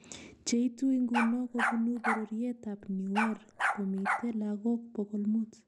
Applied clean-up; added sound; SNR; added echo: none; Bark; 3 dB; none.